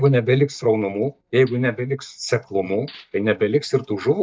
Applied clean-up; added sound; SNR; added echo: neural mask model DeepFilterNet 3.